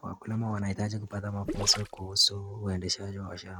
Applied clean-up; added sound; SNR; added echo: neural mask model RNNoise.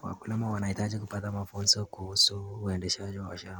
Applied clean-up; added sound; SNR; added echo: none; none; none; none.